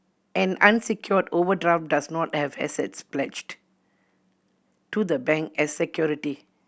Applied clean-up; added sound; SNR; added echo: none; none; none; none.